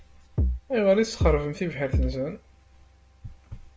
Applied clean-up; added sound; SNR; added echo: none; Bass drum; -2 dB; none.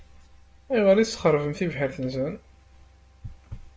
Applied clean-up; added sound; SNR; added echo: none; none; none; none.